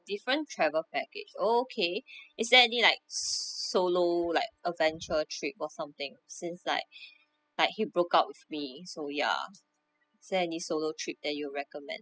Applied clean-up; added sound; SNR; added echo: classical method spectral subtraction.